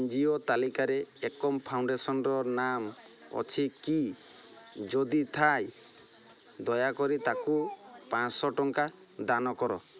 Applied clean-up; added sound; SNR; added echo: none; none; none; none.